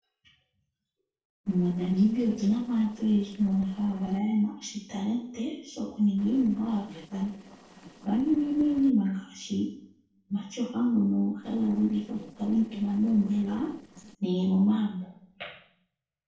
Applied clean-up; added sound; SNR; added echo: neural separator model SepFormer DNS4.